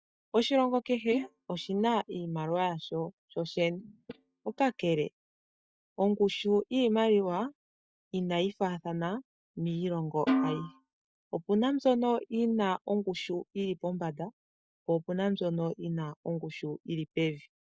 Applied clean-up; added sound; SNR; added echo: neural mask model DeepFilterNet 3.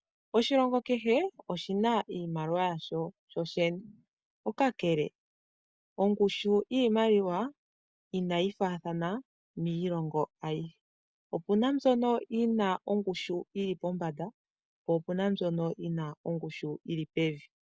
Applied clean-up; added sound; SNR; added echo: none; none; none; none.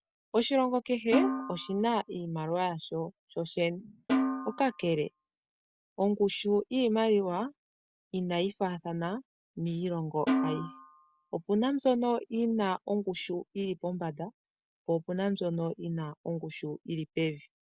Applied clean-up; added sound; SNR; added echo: none; Snare drum; 3 dB; none.